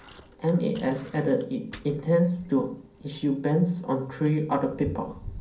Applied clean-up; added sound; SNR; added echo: none; Bicycle; 18 dB; reverberation time 0.6 s.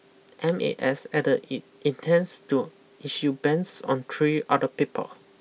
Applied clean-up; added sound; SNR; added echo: none; none; none; none.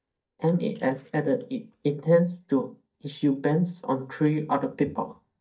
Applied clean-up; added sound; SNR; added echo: neural mask model DeepFilterNet 3.